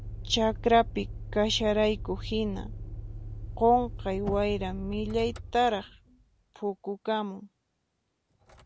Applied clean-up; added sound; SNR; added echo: none; Motor vehicle (road); 10 dB; none.